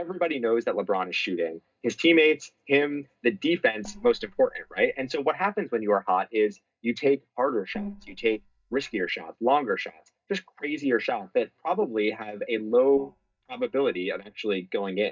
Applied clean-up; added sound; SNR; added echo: neural mask model DeepFilterNet 3.